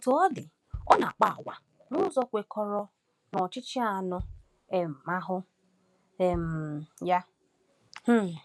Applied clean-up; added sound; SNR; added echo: none; Bass drum; 18 dB; none.